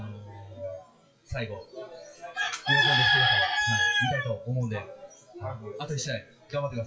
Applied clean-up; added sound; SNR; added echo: classical method WPE with log-MMSE.